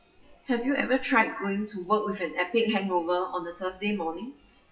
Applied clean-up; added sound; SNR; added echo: classical method WPE with log-MMSE.